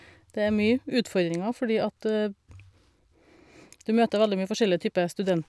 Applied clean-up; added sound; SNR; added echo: none; none; none; none.